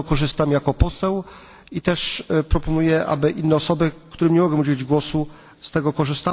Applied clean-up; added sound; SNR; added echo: none; none; none; none.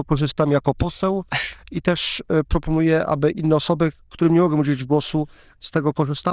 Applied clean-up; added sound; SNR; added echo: neural diffusion model UNIVERSE++.